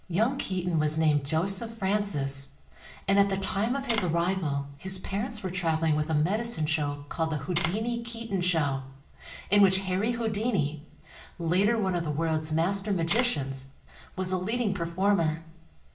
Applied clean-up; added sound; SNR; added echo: none; Tap; 3 dB; reverberation time 0.4 s.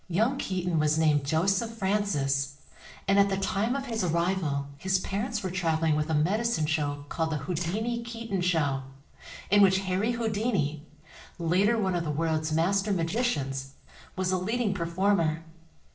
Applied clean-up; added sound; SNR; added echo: neural separator model SepFormer DNS4.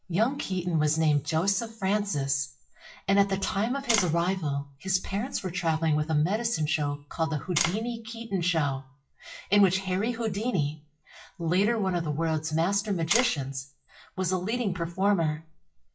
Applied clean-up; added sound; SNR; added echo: classical method WPE with log-MMSE.